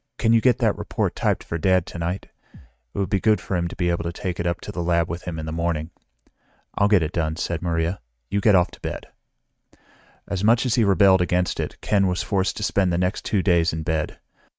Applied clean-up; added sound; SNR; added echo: neural mask model RNNoise.